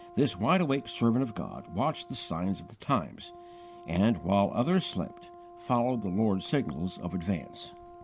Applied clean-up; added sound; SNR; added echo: none; Brass instrument; 19 dB; none.